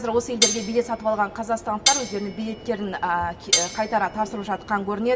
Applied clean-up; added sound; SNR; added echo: none; Cutlery, silverware; 3 dB; none.